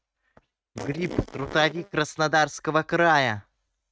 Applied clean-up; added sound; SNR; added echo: neural mask model RNNoise.